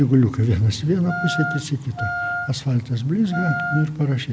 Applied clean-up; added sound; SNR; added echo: none; Wind instrument, woodwind instrument; 7 dB; none.